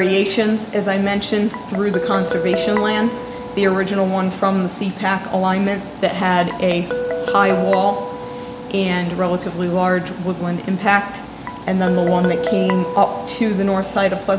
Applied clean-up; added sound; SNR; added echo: none; Guitar; 9 dB; none.